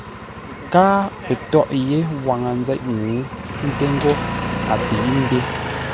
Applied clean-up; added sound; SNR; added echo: none; Engine; 6 dB; none.